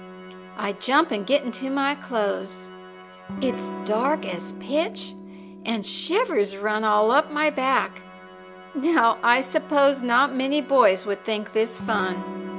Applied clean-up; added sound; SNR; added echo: none; Electric guitar / Strum + Organ; 14 dB; none.